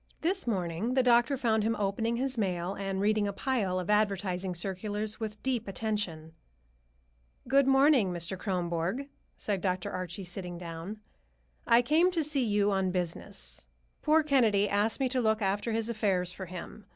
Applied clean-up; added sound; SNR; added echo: none; none; none; none.